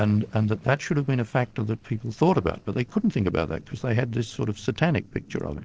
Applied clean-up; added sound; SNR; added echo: neural separator model SepFormer DNS4.